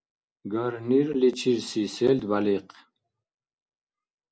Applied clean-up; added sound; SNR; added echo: none; none; none; none.